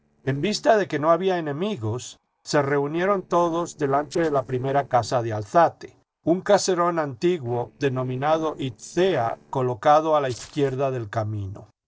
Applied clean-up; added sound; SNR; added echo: neural separator model SepFormer DNS4.